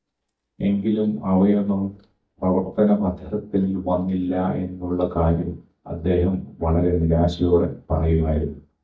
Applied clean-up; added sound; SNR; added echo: neural mask model DeepFilterNet 3.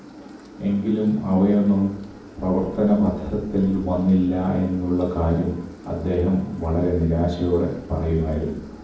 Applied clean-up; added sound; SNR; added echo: none; Engine; 19 dB; reverberation time 1.2 s.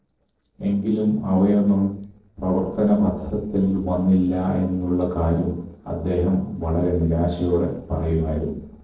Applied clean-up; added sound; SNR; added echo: neural separator model SepFormer DNS4.